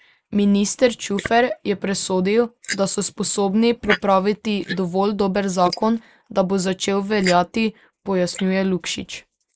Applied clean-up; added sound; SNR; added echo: neural mask model Resemble Enhance denoiser.